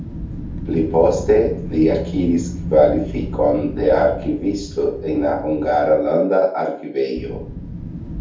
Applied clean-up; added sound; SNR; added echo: none; Wind; 10 dB; reverberation time 0.6 s.